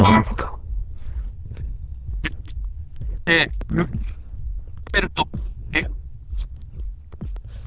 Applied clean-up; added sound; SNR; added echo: neural diffusion model UNIVERSE++.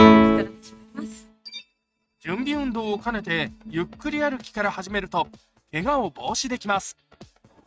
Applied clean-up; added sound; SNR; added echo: neural mask model RNNoise.